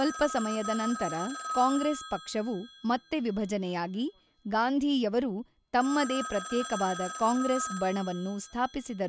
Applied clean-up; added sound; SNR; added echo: none; Telephone; 10 dB; none.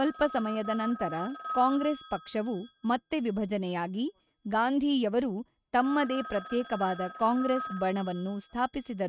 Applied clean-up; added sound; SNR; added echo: neural mask model RNNoise.